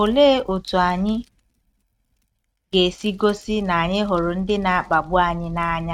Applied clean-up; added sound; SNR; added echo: neural mask model RNNoise.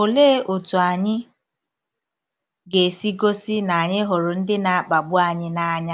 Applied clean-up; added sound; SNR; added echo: none; none; none; none.